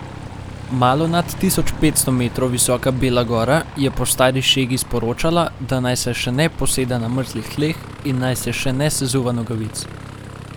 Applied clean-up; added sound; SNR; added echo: none; Aircraft; 13 dB; none.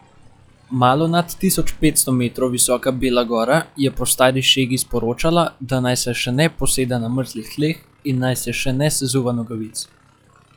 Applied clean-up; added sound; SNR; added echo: classical method log-MMSE.